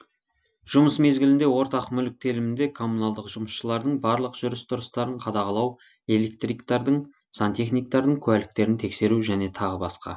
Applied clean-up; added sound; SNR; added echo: none; none; none; none.